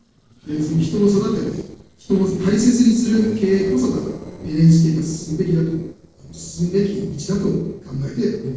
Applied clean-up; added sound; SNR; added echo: neural separator model SepFormer DNS4.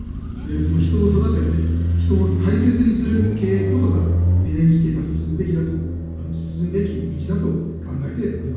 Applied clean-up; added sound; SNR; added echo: none; Motorcycle; 0 dB; reverberation time 1.2 s.